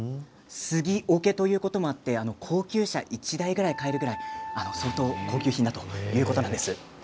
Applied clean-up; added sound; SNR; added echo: none; Wind instrument, woodwind instrument; 12 dB; none.